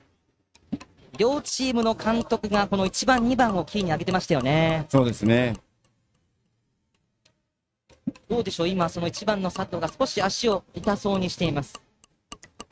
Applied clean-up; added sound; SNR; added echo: neural mask model RNNoise.